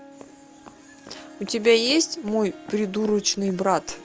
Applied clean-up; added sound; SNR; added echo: none; Harp + Run; 19 dB; none.